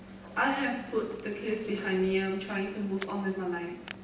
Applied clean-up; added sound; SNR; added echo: none; Alarm; 14 dB; reverberation time 0.9 s.